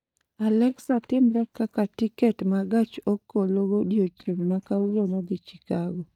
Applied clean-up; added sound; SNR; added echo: neural mask model DeepFilterNet 3.